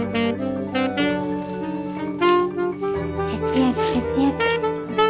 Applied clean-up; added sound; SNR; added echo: none; Wind instrument, woodwind instrument; -2 dB; none.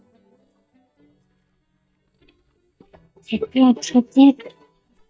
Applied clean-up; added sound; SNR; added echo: neural mask model DeepFilterNet 3.